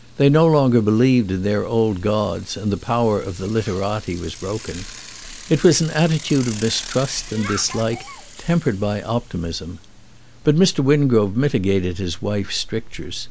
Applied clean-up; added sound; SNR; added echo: none; Bicycle; 16 dB; none.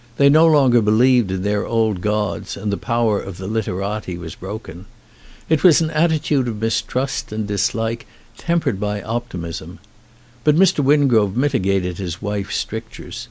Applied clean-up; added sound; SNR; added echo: none; none; none; none.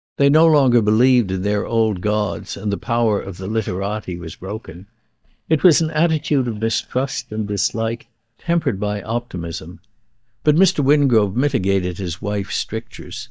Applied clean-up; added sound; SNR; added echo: neural mask model DeepFilterNet 3.